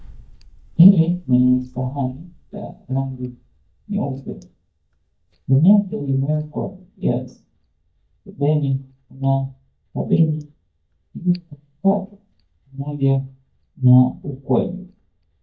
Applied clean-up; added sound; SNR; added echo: neural mask model DeepFilterNet 3.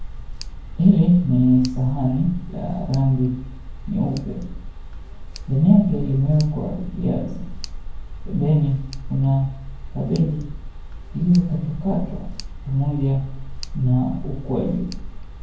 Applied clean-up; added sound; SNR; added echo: none; Tick; 9 dB; reverberation time 0.9 s.